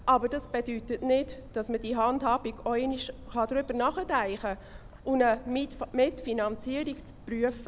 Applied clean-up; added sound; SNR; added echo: none; Walk, footsteps; 17 dB; none.